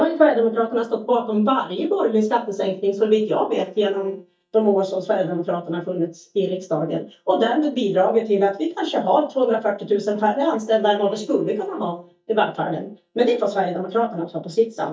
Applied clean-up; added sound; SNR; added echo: neural mask model DeepFilterNet 3.